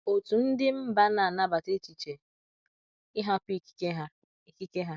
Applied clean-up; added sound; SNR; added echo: none; none; none; none.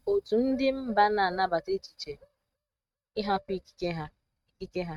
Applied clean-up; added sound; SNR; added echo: neural mask model RNNoise.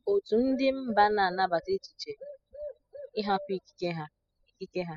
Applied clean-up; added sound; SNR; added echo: classical method spectral subtraction.